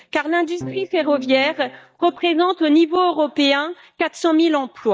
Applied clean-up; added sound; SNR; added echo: neural mask model DeepFilterNet 3.